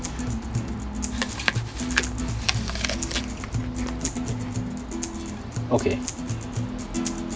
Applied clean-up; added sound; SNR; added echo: none; Acoustic guitar + Chewing, mastication; -3 dB; none.